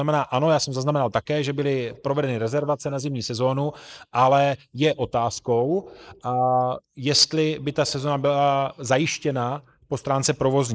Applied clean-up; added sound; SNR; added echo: neural mask model Resemble Enhance denoiser.